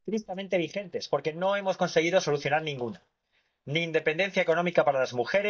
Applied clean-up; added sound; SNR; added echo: neural mask model DeepFilterNet 3.